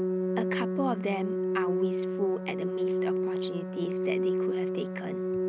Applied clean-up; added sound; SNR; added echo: none; Organ; -5 dB; none.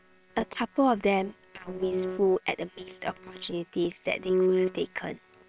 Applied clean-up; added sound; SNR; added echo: neural separator model SepFormer WHAM!.